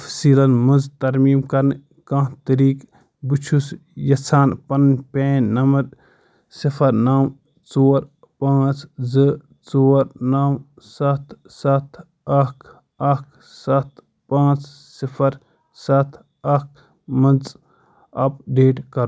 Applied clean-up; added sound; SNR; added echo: none; none; none; none.